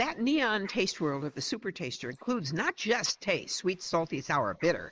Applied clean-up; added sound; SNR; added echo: neural mask model Resemble Enhance denoiser.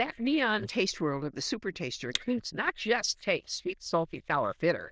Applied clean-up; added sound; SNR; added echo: neural diffusion model UNIVERSE++.